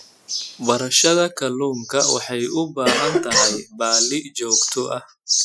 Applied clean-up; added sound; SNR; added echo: classical method Wiener filter.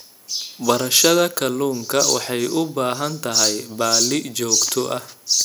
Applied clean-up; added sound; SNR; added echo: none; none; none; none.